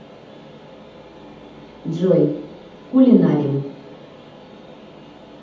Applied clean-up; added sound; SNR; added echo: none; none; none; reverberation time 0.8 s.